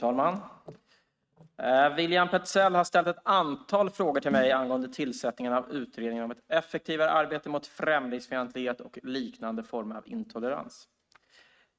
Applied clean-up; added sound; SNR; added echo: neural mask model RNNoise.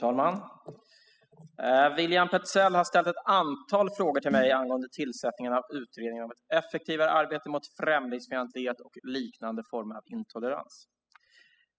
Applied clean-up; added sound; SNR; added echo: classical method spectral subtraction.